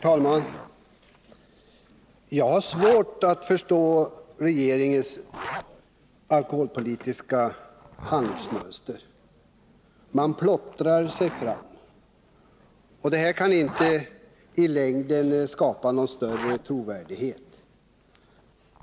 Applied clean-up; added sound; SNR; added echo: none; Zipper (clothing); 15 dB; none.